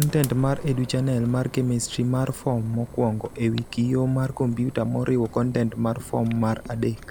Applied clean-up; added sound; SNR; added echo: none; Fire + Clock; 16 dB; none.